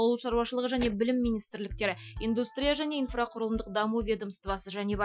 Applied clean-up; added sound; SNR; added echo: classical method Wiener filter.